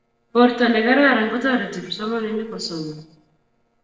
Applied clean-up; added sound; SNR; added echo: neural separator model SepFormer DNS4.